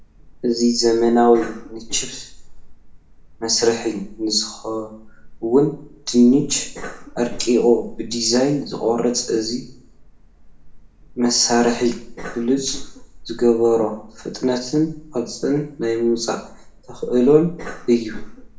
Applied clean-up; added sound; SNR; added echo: none; Cough; 16 dB; reverberation time 0.4 s.